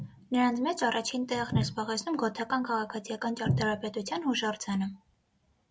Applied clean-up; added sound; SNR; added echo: none; none; none; none.